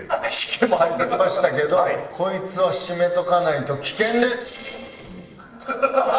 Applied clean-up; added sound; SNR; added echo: neural separator model SepFormer DNS4.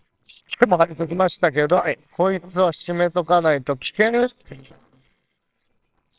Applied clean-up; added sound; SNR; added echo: neural separator model SepFormer WHAMR!.